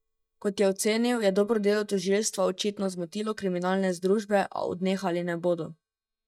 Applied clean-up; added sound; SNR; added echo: neural mask model DeepFilterNet 3.